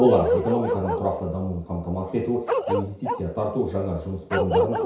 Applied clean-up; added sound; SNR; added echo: none; Bark; 2 dB; reverberation time 0.6 s.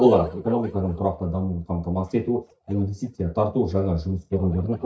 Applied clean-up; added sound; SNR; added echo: neural mask model DeepFilterNet 3.